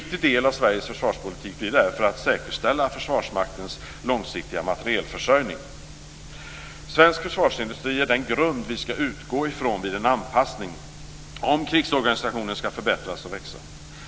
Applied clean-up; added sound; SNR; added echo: none; none; none; none.